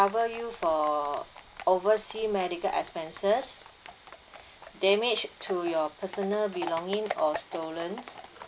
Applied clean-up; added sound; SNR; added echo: none; Livestock, farm animals, working animals; 15 dB; none.